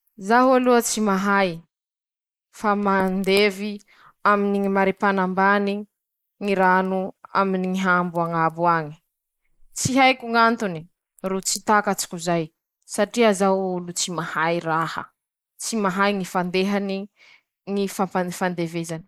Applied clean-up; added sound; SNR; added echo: neural mask model Resemble Enhance denoiser.